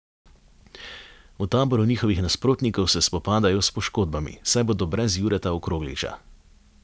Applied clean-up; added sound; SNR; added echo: none; none; none; none.